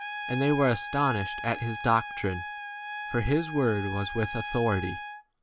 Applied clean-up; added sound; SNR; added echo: none; Trumpet; 8 dB; none.